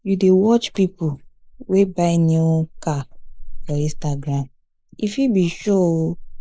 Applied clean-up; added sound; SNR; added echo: neural mask model Resemble Enhance denoiser.